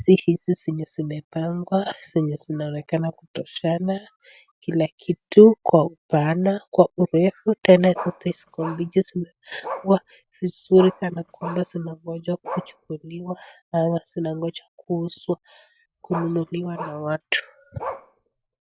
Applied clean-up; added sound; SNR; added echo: none; Bark; 15 dB; none.